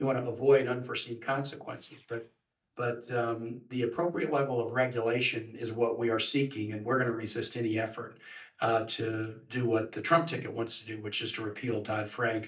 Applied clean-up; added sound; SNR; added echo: neural mask model DeepFilterNet 3.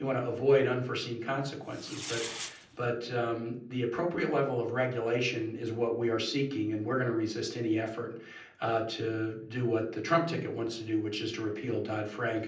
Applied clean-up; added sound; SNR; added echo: none; Fireworks; 11 dB; reverberation time 0.6 s.